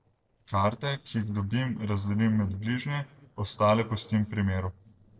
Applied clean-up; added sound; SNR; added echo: neural separator model SepFormer DNS4.